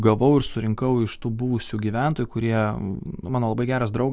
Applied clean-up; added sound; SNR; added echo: none; none; none; none.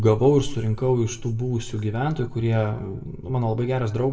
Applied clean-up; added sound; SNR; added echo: none; none; none; reverberation time 0.6 s.